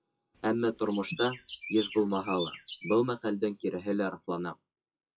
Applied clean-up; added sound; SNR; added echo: classical method WPE with log-MMSE.